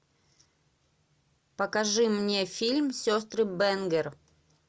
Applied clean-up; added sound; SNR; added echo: none; none; none; none.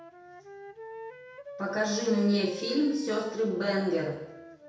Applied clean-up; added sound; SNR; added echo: none; Wind instrument, woodwind instrument; 14 dB; reverberation time 0.8 s.